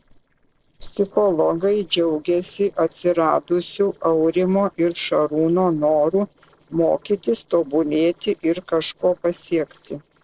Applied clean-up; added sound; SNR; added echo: neural separator model SepFormer DNS4.